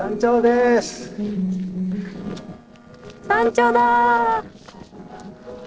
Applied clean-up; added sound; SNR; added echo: neural separator model SepFormer DNS4.